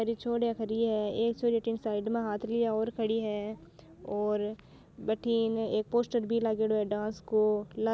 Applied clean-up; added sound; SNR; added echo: none; none; none; none.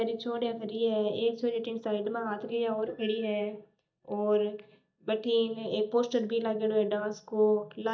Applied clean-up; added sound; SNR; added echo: neural mask model DeepFilterNet 3.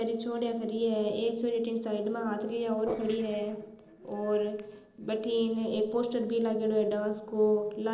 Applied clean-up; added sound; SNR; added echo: neural separator model SepFormer DNS4.